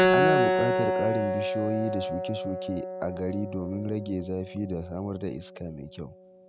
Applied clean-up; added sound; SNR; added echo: none; Keyboard (musical); -4 dB; none.